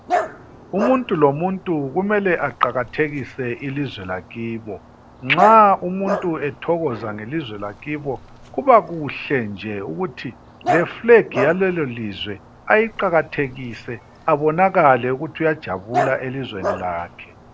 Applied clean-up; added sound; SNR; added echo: none; Dog; 10 dB; none.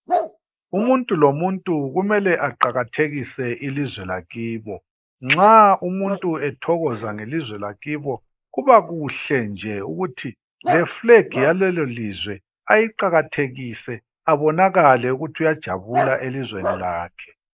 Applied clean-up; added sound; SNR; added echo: neural mask model Resemble Enhance denoiser.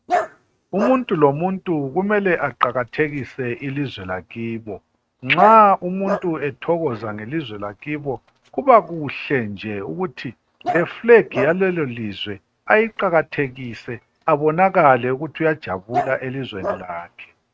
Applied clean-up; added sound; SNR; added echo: neural mask model RNNoise.